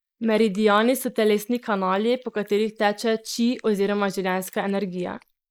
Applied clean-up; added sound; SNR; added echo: neural mask model Resemble Enhance denoiser.